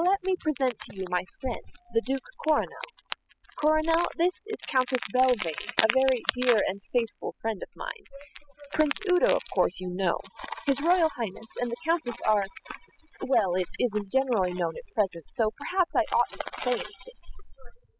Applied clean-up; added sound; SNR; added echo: classical method spectral subtraction.